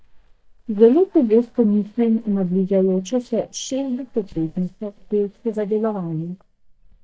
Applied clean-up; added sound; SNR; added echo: neural mask model DeepFilterNet 3.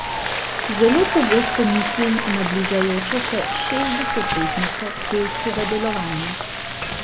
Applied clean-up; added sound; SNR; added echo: none; Frying (food) + Applause; 1 dB; none.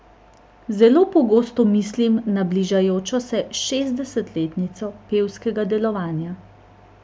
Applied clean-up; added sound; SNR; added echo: none; none; none; none.